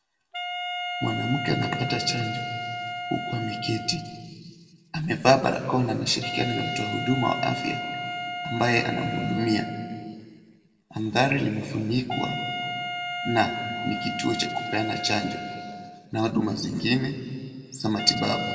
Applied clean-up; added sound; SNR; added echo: none; Wind instrument, woodwind instrument; 7 dB; reverberation time 2.0 s.